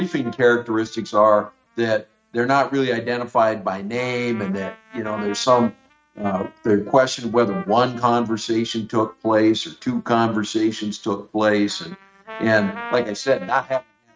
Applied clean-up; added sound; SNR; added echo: neural mask model RNNoise.